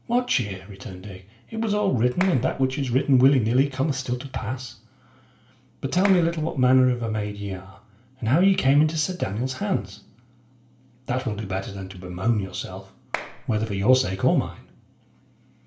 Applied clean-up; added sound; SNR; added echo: none; Clapping; 12 dB; reverberation time 0.3 s.